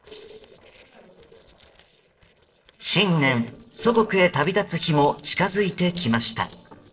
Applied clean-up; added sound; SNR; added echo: neural separator model SepFormer DNS4.